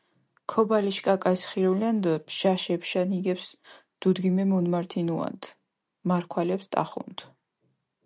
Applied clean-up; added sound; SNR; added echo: none; none; none; none.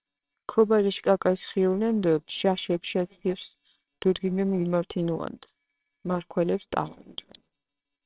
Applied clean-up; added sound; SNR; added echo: neural separator model SepFormer WHAMR!.